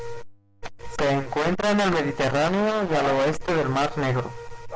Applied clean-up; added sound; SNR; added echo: none; none; none; none.